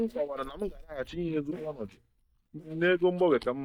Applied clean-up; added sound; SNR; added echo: neural mask model DeepFilterNet 3.